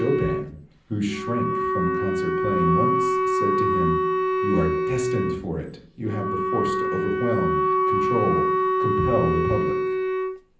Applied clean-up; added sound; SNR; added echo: none; Wind instrument, woodwind instrument; -4 dB; reverberation time 0.6 s.